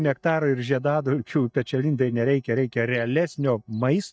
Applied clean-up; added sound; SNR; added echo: neural mask model DeepFilterNet 3.